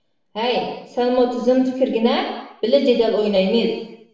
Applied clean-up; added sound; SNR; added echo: none; none; none; reverberation time 0.9 s.